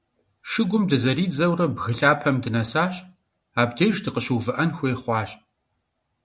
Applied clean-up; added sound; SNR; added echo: none; none; none; none.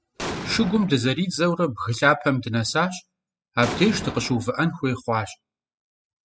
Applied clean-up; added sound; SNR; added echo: classical method spectral subtraction.